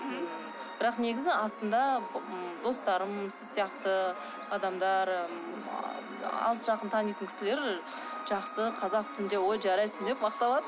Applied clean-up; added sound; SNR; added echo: none; none; none; none.